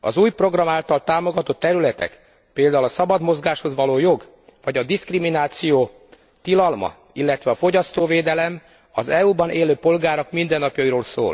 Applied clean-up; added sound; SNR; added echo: none; none; none; none.